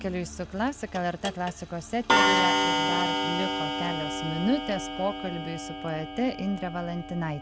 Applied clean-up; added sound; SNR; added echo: none; Clock; -2 dB; none.